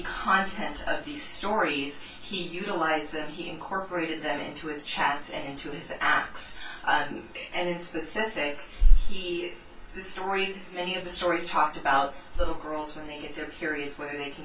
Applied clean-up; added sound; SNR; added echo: none; none; none; reverberation time 0.2 s.